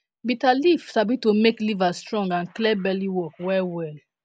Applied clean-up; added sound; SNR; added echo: none; none; none; none.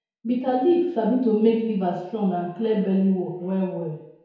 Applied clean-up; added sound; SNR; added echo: none; none; none; reverberation time 0.9 s.